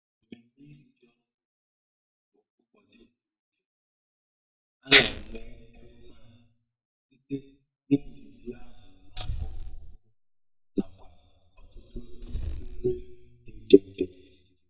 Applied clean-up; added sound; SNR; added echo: neural mask model DeepFilterNet 3.